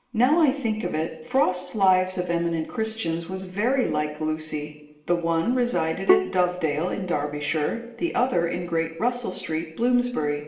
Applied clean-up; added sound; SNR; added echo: none; Bowed string instrument; 2 dB; reverberation time 0.8 s.